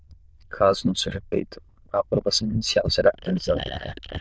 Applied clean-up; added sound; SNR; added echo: neural diffusion model UNIVERSE++.